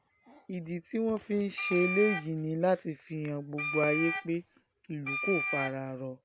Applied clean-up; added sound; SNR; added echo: none; Wind instrument, woodwind instrument; 4 dB; none.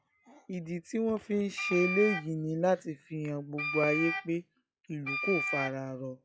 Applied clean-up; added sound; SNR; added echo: classical method log-MMSE.